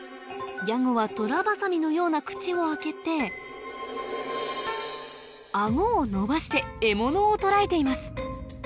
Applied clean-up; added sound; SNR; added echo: none; Piano + Bowed string instrument; 15 dB; none.